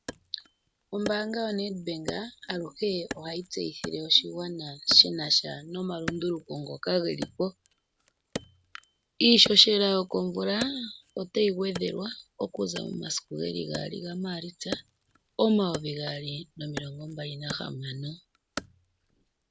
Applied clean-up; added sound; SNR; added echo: none; Wood; 14 dB; none.